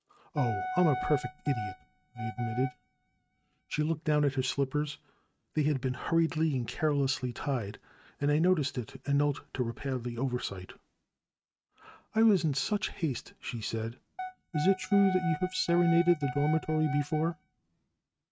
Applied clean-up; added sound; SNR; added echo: neural mask model RNNoise.